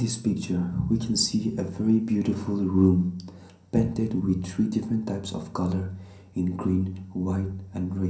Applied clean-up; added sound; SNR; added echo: none; none; none; reverberation time 0.6 s.